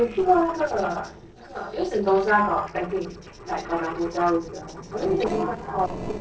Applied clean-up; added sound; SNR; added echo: neural separator model SepFormer DNS4.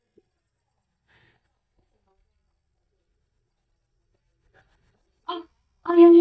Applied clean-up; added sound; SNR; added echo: neural mask model DeepFilterNet 3.